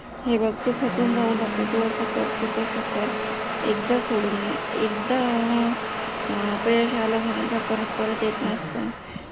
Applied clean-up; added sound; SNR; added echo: none; Domestic sounds, home sounds; 3 dB; none.